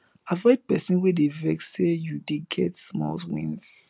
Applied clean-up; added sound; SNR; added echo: none; none; none; none.